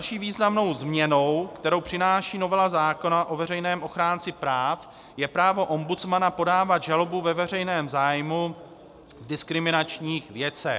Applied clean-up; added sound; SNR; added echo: none; none; none; none.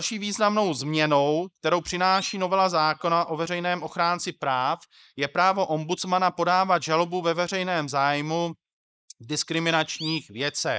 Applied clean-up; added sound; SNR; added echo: neural mask model Resemble Enhance denoiser.